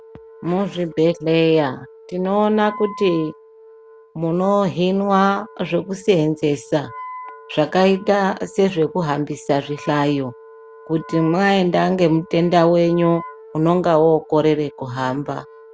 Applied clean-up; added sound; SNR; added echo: none; Wind instrument, woodwind instrument; 20 dB; none.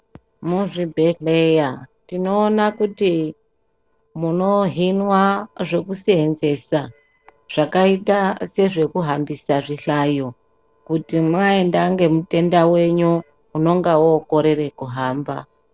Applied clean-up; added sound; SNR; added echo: neural separator model SepFormer DNS4.